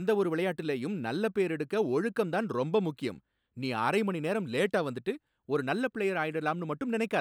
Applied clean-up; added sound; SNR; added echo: none; none; none; none.